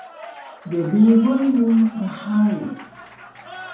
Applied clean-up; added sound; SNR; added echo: none; Applause / Cheering; 19 dB; reverberation time 2.7 s.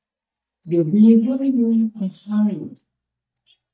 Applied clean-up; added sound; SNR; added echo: neural mask model DeepFilterNet 3.